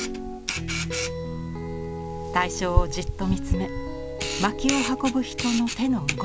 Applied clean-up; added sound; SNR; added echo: none; Camera; 3 dB; none.